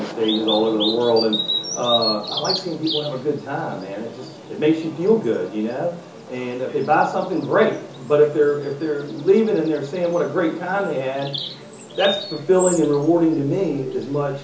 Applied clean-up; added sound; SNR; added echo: none; Bird vocalization, bird call, bird song; 11 dB; reverberation time 0.7 s.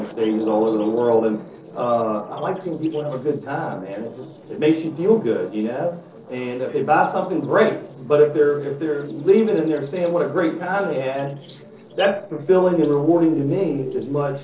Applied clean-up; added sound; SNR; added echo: neural separator model SepFormer DNS4.